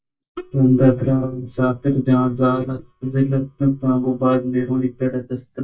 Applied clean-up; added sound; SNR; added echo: neural mask model DeepFilterNet 3.